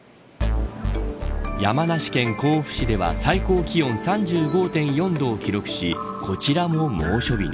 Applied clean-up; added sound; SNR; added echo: none; none; none; none.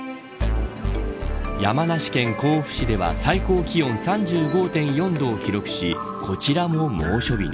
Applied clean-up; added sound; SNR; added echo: none; Wind instrument, woodwind instrument + Bowed string instrument; 16 dB; none.